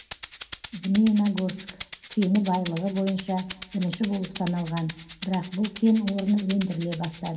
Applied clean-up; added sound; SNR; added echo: none; Rattle (instrument); 0 dB; reverberation time 0.3 s.